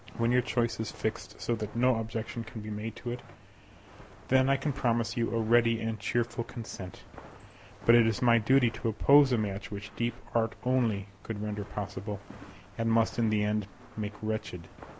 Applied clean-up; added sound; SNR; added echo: none; Walk, footsteps; 20 dB; none.